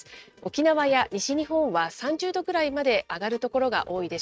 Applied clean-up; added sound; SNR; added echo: neural mask model RNNoise.